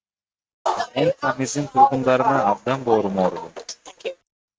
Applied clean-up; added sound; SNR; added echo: neural mask model RNNoise.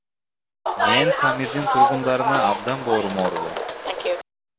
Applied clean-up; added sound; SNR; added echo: none; Bus; -4 dB; none.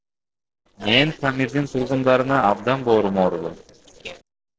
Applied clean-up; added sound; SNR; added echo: neural separator model SepFormer DNS4.